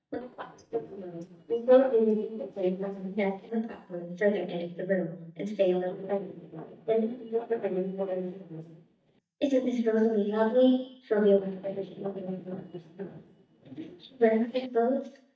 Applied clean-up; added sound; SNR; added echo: neural mask model DeepFilterNet 3.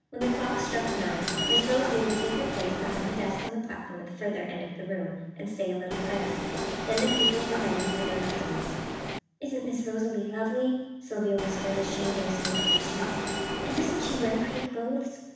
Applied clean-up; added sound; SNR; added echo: none; Subway, metro, underground; -1 dB; reverberation time 1.1 s.